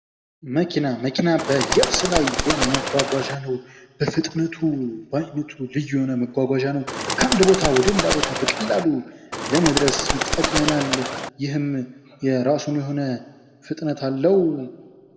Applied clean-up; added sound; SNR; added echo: none; Bird; 1 dB; reverberation time 1.3 s.